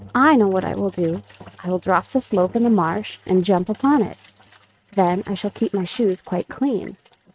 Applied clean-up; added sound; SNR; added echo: neural mask model RNNoise.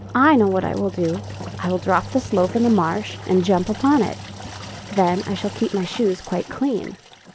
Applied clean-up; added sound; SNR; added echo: none; Engine; 14 dB; none.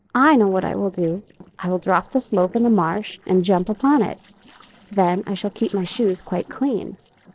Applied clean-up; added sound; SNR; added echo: neural separator model SepFormer DNS4.